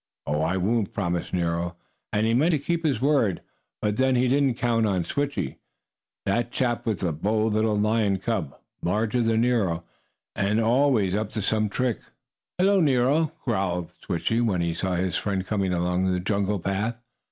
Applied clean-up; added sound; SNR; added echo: none; none; none; none.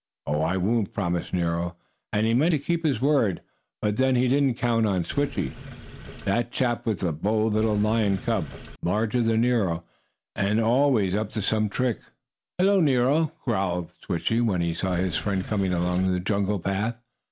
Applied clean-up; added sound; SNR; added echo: none; Sink (filling or washing); 14 dB; none.